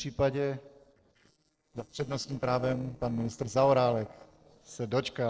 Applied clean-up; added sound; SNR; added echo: neural separator model SepFormer DNS4.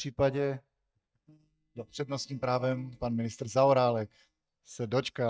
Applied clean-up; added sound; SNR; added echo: neural mask model DeepFilterNet 3.